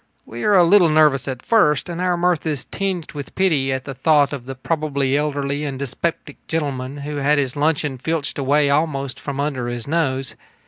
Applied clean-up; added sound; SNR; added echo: none; none; none; none.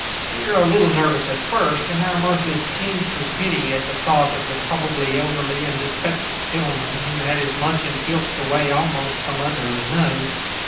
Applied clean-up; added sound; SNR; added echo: none; Water; 4 dB; reverberation time 0.6 s.